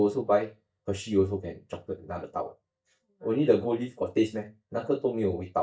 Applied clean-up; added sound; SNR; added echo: neural mask model DeepFilterNet 3.